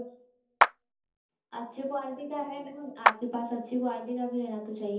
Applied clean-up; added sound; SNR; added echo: none; Clapping; -5 dB; reverberation time 0.5 s.